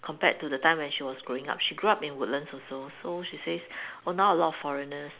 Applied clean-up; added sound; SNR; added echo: none; none; none; none.